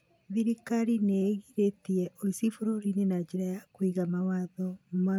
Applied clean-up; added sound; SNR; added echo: none; none; none; none.